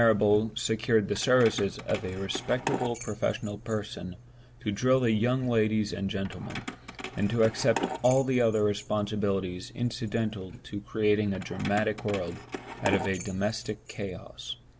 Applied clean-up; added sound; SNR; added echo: none; Keys jangling; 13 dB; none.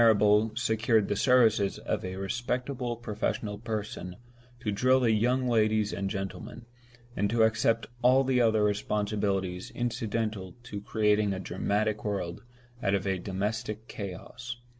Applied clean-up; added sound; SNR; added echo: none; none; none; none.